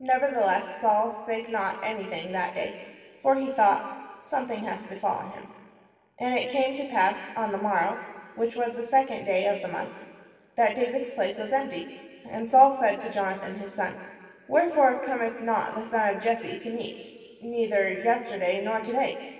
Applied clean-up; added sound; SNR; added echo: none; none; none; reverberation time 2.0 s.